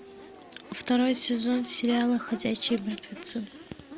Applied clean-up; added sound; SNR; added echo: none; Crowd / Race car, auto racing / Accelerating, revving, vroom; 17 dB; none.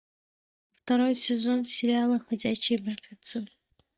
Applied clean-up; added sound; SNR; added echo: neural mask model DeepFilterNet 3.